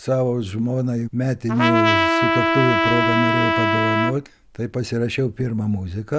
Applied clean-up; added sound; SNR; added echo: none; Trumpet; -3 dB; none.